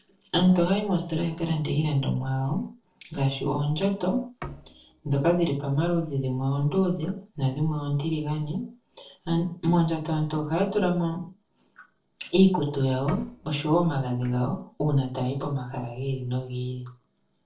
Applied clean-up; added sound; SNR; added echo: neural separator model SepFormer DNS4.